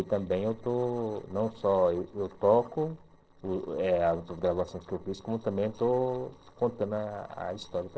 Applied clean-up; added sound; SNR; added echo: neural separator model SepFormer DNS4.